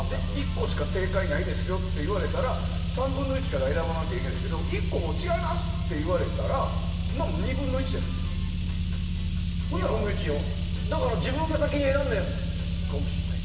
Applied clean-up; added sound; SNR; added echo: none; Car; -4 dB; reverberation time 2.6 s.